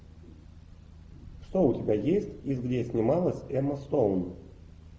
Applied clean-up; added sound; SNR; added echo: none; none; none; none.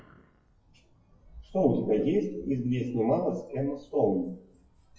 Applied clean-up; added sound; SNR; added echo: classical method WPE with log-MMSE.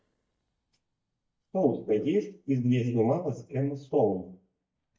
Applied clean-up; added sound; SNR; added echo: neural mask model DeepFilterNet 3.